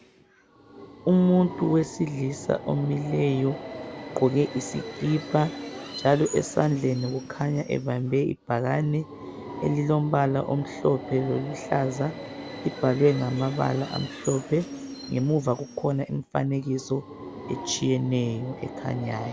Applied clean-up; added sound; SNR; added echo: none; Subway, metro, underground; 13 dB; none.